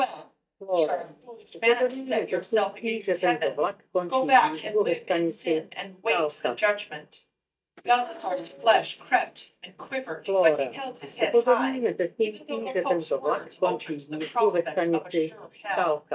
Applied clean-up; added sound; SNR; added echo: neural mask model DeepFilterNet 3.